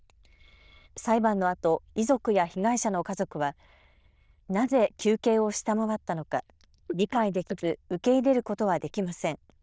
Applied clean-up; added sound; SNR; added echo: neural diffusion model UNIVERSE++.